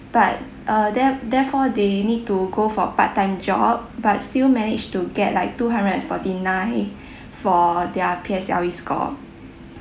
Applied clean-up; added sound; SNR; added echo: none; none; none; none.